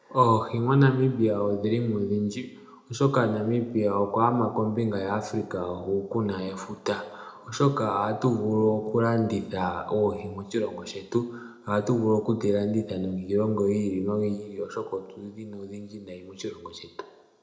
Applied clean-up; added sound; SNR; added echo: none; none; none; reverberation time 0.6 s.